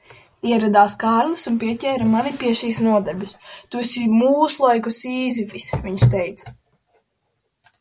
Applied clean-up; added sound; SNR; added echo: none; none; none; none.